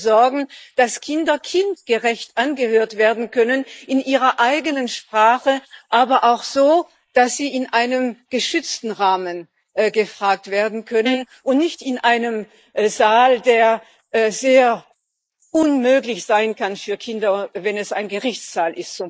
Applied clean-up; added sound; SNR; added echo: neural mask model Resemble Enhance denoiser.